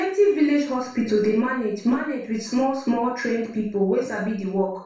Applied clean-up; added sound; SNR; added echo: none; none; none; reverberation time 0.4 s.